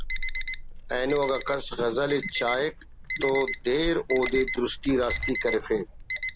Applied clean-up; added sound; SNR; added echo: none; Camera + Alarm; 5 dB; none.